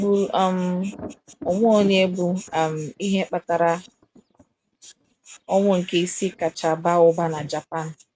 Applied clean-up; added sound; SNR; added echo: neural mask model RNNoise.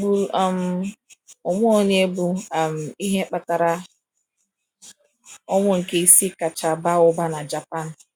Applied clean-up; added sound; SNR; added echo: none; none; none; none.